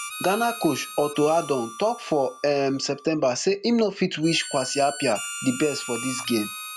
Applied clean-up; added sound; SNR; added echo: none; Harmonica; 12 dB; none.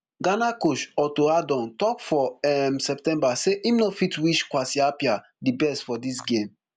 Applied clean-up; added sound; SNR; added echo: none; none; none; none.